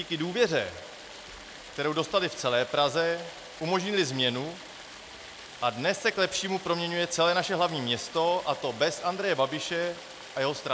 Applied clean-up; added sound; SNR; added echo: none; Stream; 16 dB; none.